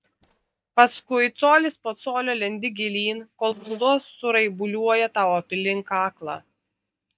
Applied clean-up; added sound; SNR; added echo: neural mask model DeepFilterNet 3.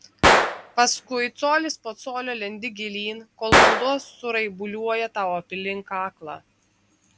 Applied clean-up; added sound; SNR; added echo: none; Gunshot, gunfire; -2 dB; none.